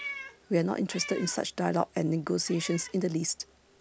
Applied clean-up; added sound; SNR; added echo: none; Meow; 15 dB; none.